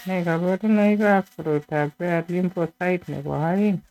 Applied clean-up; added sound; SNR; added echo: neural mask model RNNoise.